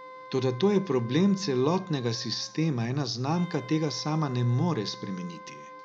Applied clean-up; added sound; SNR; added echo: none; Wind instrument, woodwind instrument; 18 dB; none.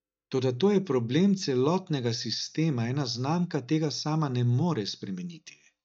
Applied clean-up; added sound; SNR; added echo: neural mask model DeepFilterNet 3.